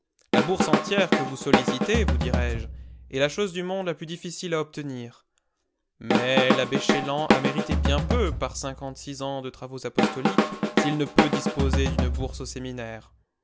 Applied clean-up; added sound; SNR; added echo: none; Drum kit; -4 dB; none.